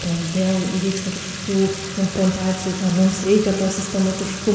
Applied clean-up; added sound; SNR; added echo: none; Fill (with liquid) / Trickle, dribble / Sink (filling or washing); 10 dB; reverberation time 2.0 s.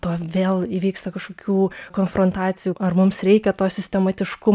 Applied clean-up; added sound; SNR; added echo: none; none; none; none.